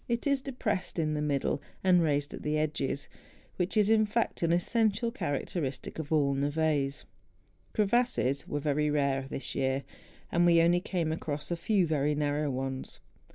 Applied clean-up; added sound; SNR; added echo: none; none; none; none.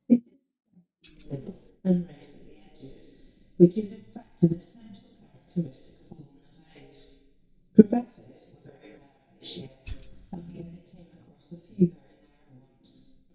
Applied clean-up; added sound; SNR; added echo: neural mask model DeepFilterNet 3.